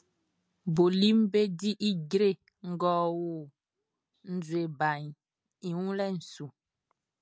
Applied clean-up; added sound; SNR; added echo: none; none; none; none.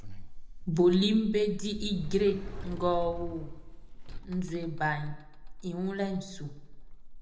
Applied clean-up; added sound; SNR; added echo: none; Sliding door; 8 dB; reverberation time 0.8 s.